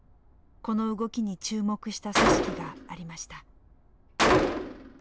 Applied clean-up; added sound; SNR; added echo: none; Gunshot, gunfire; -4 dB; none.